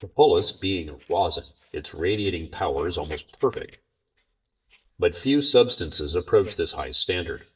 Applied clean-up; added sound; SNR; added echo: neural mask model DeepFilterNet 3.